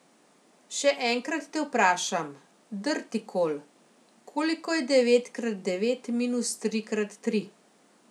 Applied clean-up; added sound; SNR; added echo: none; none; none; none.